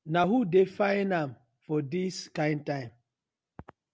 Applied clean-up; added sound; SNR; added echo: none; none; none; none.